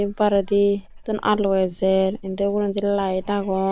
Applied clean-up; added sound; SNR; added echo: none; Writing; 18 dB; none.